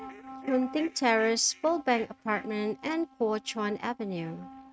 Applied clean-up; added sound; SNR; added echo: neural mask model RNNoise.